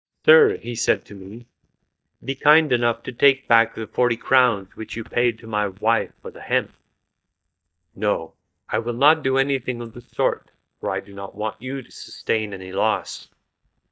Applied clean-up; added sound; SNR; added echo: neural mask model DeepFilterNet 3.